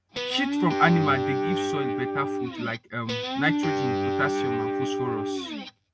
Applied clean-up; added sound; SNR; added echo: none; Guitar; -1 dB; none.